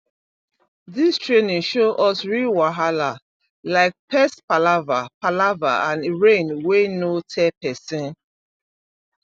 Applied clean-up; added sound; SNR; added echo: none; none; none; none.